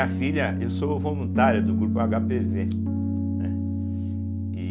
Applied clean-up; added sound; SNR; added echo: none; Piano; -4 dB; none.